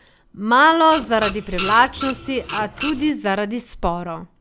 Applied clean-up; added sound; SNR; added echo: none; Printer; 8 dB; none.